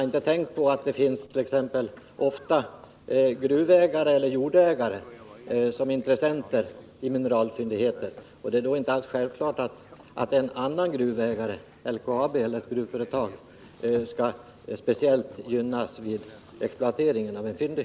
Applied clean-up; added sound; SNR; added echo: none; none; none; none.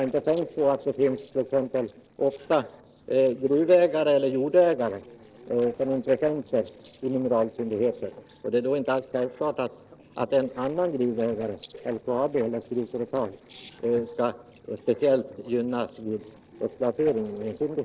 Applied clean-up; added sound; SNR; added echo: neural separator model SepFormer DNS4.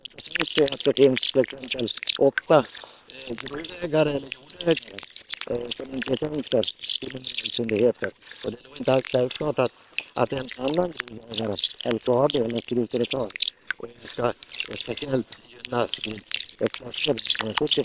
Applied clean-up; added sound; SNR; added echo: neural separator model SepFormer WHAM!.